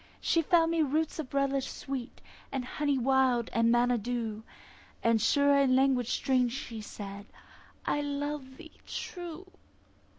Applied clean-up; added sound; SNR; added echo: none; none; none; none.